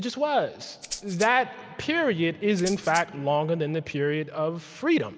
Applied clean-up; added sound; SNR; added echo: none; Rattle (instrument); 13 dB; none.